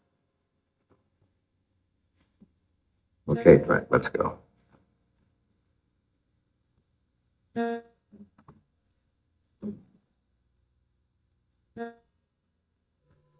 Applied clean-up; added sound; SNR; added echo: neural mask model DeepFilterNet 3.